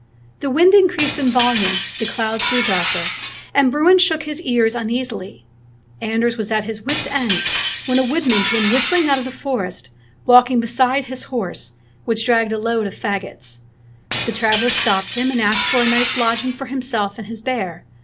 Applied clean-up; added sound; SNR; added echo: none; Glass; 3 dB; none.